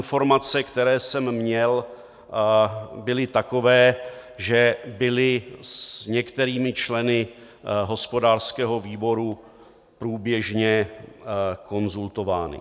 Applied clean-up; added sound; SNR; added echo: none; none; none; none.